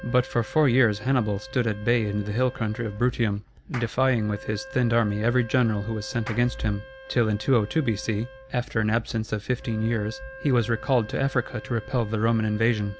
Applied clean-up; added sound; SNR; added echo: none; Clapping + Wind instrument, woodwind instrument; 18 dB; none.